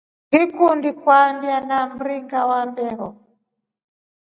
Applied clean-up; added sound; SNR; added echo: none; none; none; none.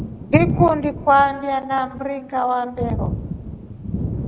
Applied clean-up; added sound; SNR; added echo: none; Thunder; 5 dB; none.